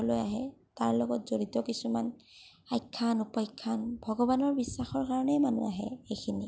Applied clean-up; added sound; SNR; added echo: none; none; none; none.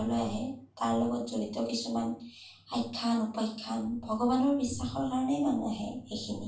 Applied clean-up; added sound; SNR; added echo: none; none; none; reverberation time 0.3 s.